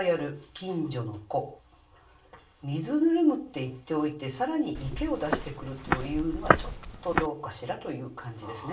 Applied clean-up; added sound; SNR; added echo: none; Walk, footsteps; -1 dB; reverberation time 0.3 s.